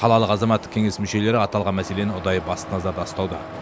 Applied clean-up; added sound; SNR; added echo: none; none; none; none.